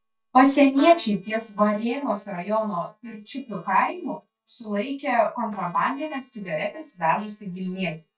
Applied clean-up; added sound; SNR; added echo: neural mask model DeepFilterNet 3.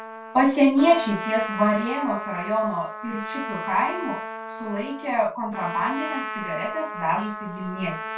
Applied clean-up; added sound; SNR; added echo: none; Trumpet; 8 dB; reverberation time 0.2 s.